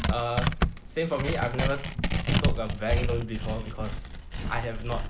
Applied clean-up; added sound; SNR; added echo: none; Tearing; -4 dB; none.